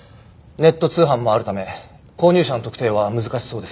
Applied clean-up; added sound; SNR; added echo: none; none; none; none.